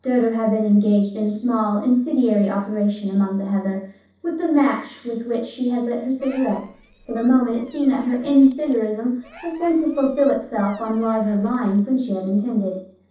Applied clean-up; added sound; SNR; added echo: neural separator model SepFormer DNS4.